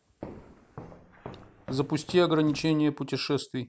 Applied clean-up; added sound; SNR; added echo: none; Walk, footsteps; 18 dB; none.